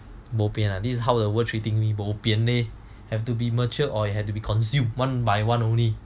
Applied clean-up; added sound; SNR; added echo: none; none; none; none.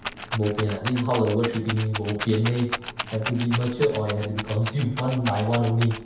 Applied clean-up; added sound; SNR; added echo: none; Rattle; 10 dB; reverberation time 0.8 s.